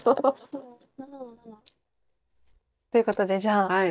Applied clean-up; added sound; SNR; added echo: neural mask model DeepFilterNet 3.